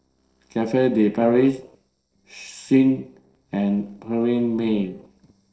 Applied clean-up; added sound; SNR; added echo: neural separator model SepFormer DNS4.